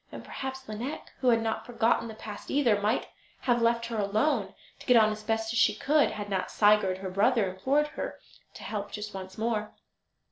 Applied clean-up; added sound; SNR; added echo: none; none; none; none.